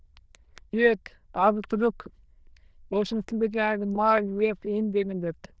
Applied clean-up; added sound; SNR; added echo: neural diffusion model UNIVERSE++.